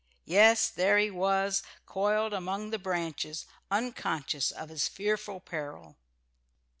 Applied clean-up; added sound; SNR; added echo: none; none; none; none.